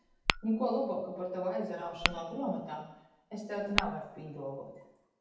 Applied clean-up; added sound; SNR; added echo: none; Tap / Glass; 3 dB; reverberation time 0.8 s.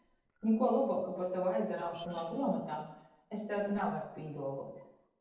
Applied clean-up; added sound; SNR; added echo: neural separator model SepFormer DNS4.